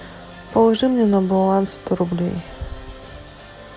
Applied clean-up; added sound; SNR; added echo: none; none; none; none.